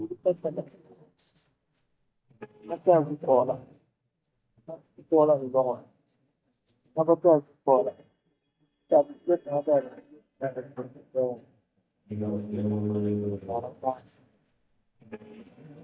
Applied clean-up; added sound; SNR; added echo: neural mask model DeepFilterNet 3.